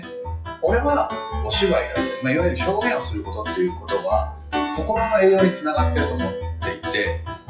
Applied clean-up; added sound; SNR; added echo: classical method WPE with log-MMSE.